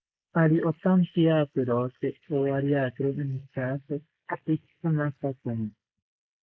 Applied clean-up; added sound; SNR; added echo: neural mask model Resemble Enhance denoiser.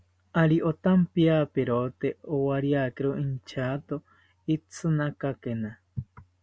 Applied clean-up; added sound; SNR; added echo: none; none; none; none.